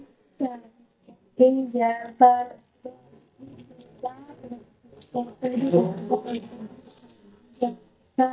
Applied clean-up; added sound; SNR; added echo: neural mask model DeepFilterNet 3.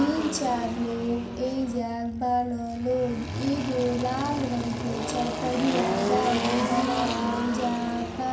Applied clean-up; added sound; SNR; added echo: none; Engine; 3 dB; reverberation time 0.5 s.